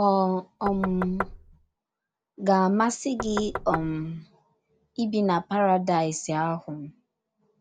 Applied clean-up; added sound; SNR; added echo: none; Knock; 8 dB; none.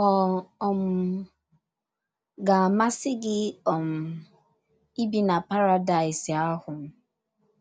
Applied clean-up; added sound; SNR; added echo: none; none; none; none.